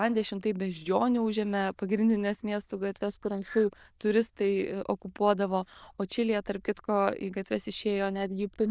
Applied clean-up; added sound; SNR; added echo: neural diffusion model UNIVERSE++.